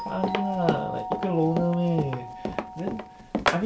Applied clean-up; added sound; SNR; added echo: none; Run + Doorbell; 2 dB; none.